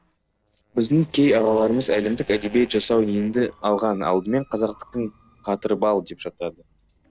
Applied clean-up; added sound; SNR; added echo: neural separator model SepFormer DNS4.